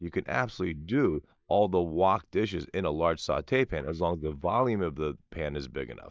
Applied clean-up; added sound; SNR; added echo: neural mask model DeepFilterNet 3.